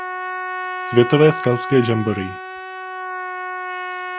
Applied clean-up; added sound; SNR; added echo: none; Trumpet; 7 dB; none.